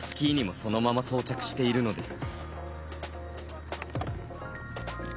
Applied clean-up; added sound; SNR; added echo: none; none; none; none.